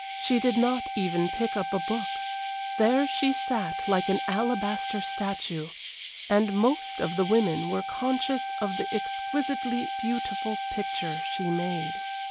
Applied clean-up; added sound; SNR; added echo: none; Insect + Wind instrument, woodwind instrument; 4 dB; none.